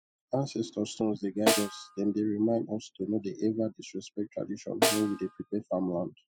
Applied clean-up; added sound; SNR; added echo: classical method spectral subtraction.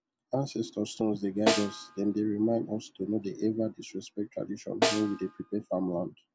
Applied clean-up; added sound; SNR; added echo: none; Snare drum; 2 dB; none.